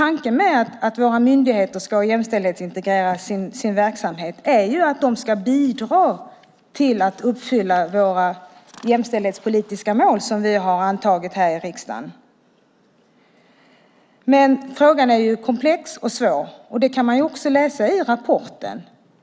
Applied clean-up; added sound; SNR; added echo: none; none; none; none.